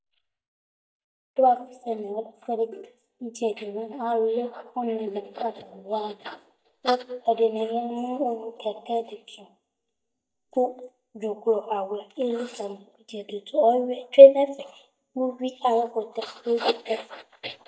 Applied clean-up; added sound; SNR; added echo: neural mask model DeepFilterNet 3.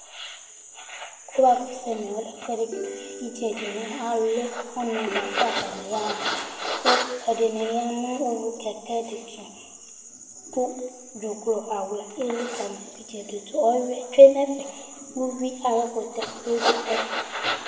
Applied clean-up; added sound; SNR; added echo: none; Plucked string instrument; 13 dB; reverberation time 1.4 s.